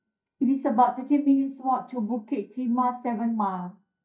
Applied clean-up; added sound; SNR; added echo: neural mask model DeepFilterNet 3.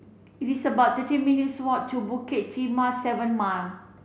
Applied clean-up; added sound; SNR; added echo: none; none; none; none.